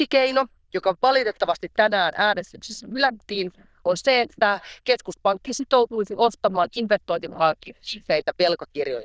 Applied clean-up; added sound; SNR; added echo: neural diffusion model UNIVERSE++.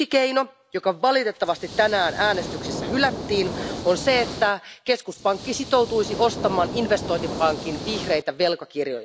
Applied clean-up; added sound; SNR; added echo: none; Hiss; 9 dB; none.